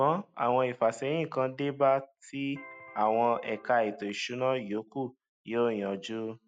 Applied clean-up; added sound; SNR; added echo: none; Electric guitar; 20 dB; none.